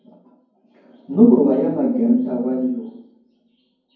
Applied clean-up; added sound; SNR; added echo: none; none; none; reverberation time 0.9 s.